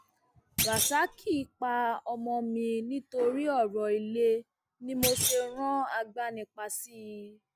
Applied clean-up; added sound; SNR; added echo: none; Thump, thud; 1 dB; none.